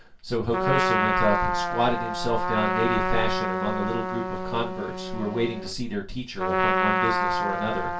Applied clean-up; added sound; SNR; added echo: none; Trumpet; -1 dB; reverberation time 0.2 s.